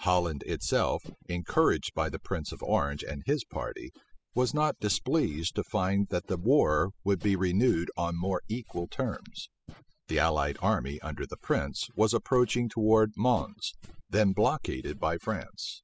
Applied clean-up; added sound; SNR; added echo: classical method spectral subtraction.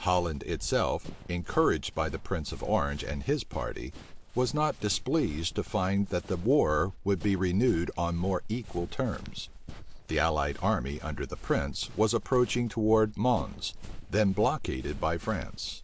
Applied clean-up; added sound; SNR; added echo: none; Run; 12 dB; none.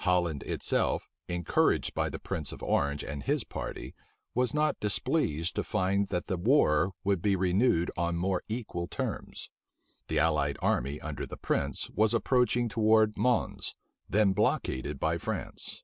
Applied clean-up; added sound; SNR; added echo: none; none; none; none.